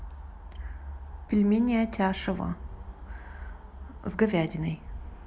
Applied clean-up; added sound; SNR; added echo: none; none; none; none.